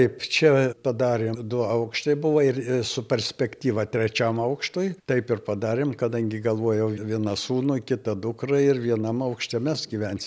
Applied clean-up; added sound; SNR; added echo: none; none; none; none.